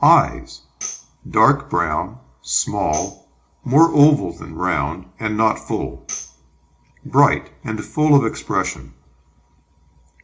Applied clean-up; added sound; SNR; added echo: none; Tambourine; 17 dB; reverberation time 0.4 s.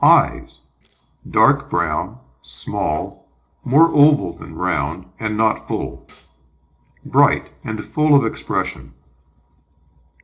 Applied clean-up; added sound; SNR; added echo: neural separator model SepFormer DNS4.